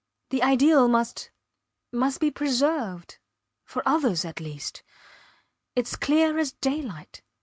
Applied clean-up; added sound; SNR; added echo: none; none; none; none.